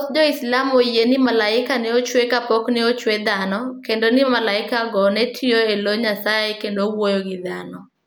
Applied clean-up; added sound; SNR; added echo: none; none; none; none.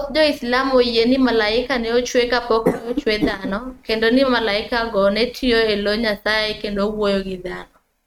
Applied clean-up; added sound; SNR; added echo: neural mask model RNNoise.